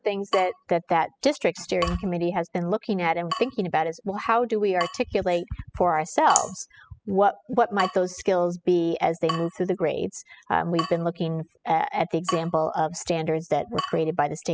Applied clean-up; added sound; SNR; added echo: classical method spectral subtraction.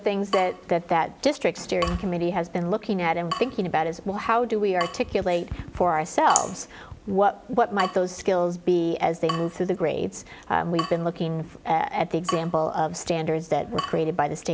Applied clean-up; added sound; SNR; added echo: none; Drip / Water tap, faucet; 13 dB; none.